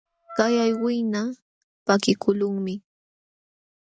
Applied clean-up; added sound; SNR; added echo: none; Wind instrument, woodwind instrument; 16 dB; none.